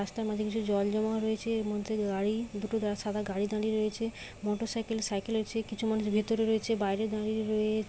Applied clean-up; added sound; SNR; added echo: none; none; none; none.